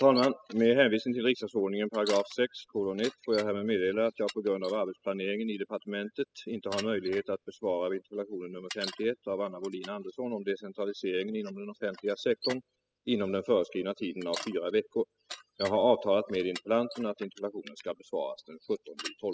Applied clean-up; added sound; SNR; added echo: classical method spectral subtraction.